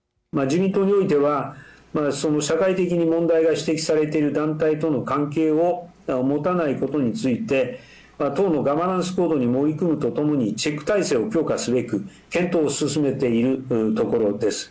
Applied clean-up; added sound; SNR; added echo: none; none; none; none.